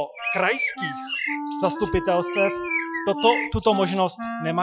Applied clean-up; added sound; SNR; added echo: classical method Wiener filter.